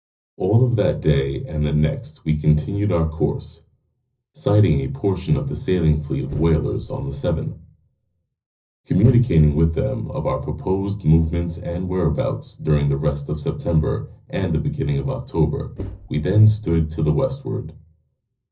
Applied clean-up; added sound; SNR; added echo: neural separator model SepFormer DNS4.